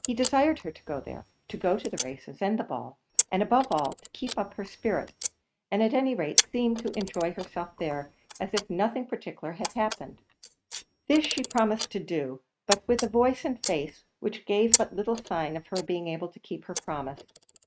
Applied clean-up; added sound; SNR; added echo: neural mask model RNNoise.